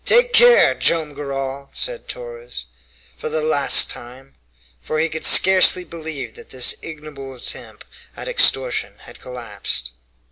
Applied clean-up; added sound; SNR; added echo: none; none; none; none.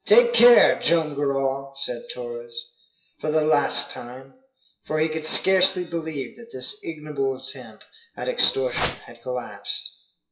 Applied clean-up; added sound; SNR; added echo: classical method WPE with log-MMSE.